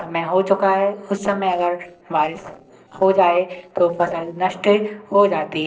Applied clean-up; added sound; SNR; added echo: neural separator model SepFormer DNS4.